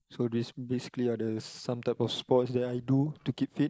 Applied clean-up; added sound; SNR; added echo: neural mask model Resemble Enhance denoiser.